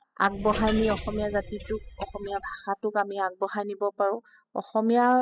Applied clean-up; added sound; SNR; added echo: classical method spectral subtraction.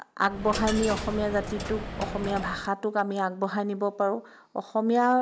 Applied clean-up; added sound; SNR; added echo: none; Coin (dropping); 7 dB; none.